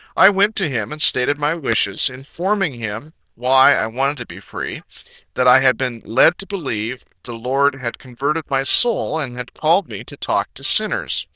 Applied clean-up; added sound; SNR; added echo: neural diffusion model UNIVERSE++.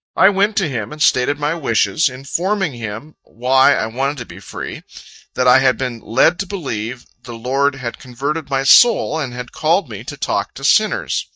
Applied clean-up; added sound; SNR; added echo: neural mask model DeepFilterNet 3.